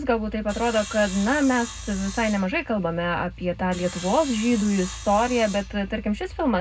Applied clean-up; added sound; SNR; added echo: none; Sawing; 16 dB; reverberation time 0.3 s.